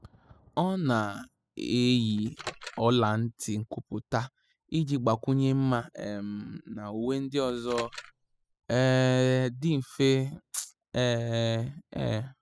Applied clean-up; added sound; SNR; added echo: classical method spectral subtraction.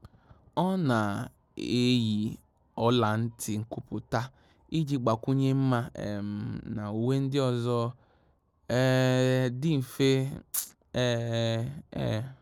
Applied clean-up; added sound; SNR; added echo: none; none; none; none.